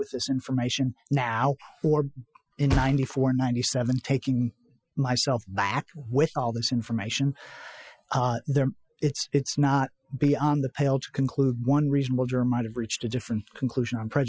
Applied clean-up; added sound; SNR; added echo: classical method Wiener filter.